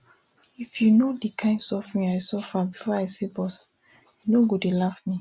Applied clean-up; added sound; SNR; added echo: none; none; none; none.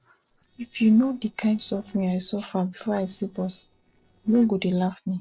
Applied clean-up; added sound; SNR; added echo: neural separator model SepFormer DNS4.